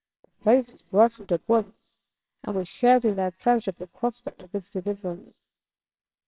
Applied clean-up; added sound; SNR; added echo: neural separator model SepFormer WHAMR!.